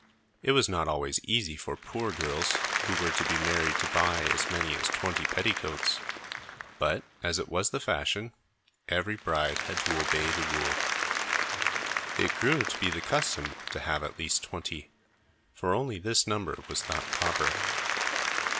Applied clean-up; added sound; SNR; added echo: none; Applause; 1 dB; none.